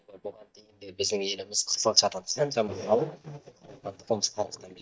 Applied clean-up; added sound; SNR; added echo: neural mask model DeepFilterNet 3.